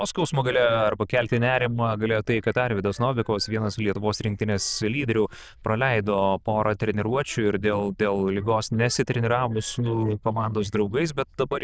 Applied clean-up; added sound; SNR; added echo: neural diffusion model UNIVERSE++.